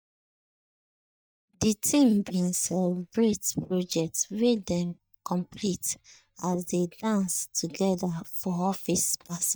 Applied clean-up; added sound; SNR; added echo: neural mask model DeepFilterNet 3.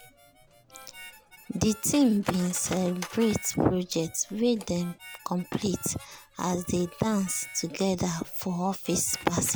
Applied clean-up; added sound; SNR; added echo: none; Harmonica + Cutlery, silverware; 18 dB; none.